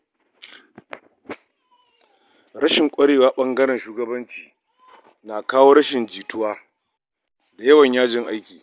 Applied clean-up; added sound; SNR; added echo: none; none; none; none.